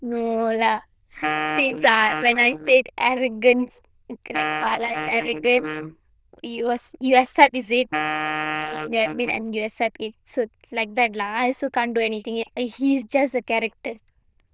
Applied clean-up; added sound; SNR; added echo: neural diffusion model UNIVERSE++.